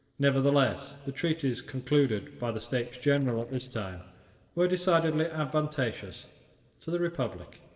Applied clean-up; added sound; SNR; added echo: neural separator model SepFormer DNS4.